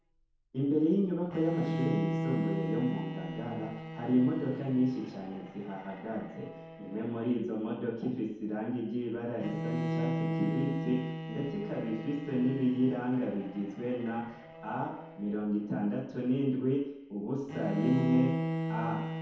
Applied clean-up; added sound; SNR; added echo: none; Bowed string instrument; 5 dB; reverberation time 2.0 s.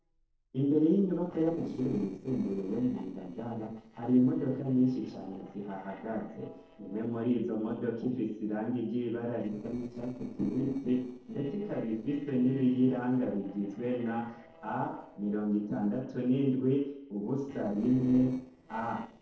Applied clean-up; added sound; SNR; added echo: neural separator model SepFormer DNS4.